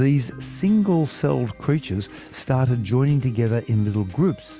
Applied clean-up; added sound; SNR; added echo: none; none; none; none.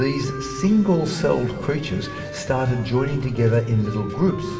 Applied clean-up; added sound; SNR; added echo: none; Wind instrument, woodwind instrument; 14 dB; reverberation time 2.5 s.